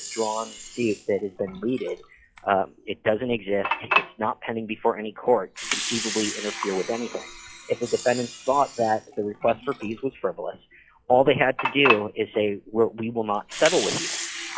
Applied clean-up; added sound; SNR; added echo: classical method log-MMSE.